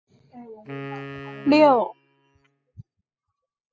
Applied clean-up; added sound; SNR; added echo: classical method spectral subtraction.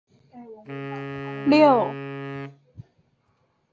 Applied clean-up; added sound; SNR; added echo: none; Wind instrument, woodwind instrument; 11 dB; none.